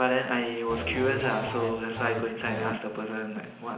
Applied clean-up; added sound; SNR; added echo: none; Electric guitar / Bass guitar; 6 dB; reverberation time 0.9 s.